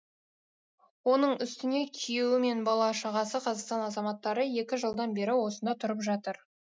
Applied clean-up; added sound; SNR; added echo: none; none; none; none.